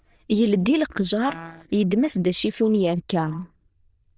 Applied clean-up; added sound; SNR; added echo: neural diffusion model UNIVERSE++.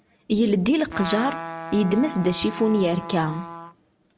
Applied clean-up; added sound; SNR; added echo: none; Trumpet; 12 dB; none.